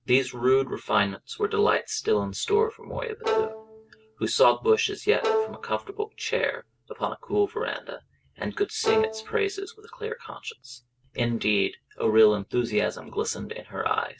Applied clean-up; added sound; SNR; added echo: none; Bowed string instrument; 5 dB; none.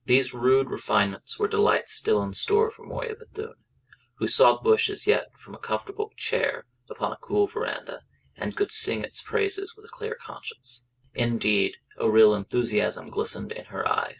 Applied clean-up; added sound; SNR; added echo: none; none; none; none.